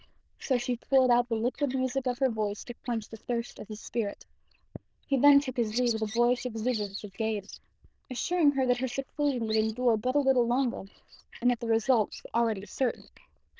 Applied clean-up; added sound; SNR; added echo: neural diffusion model UNIVERSE++.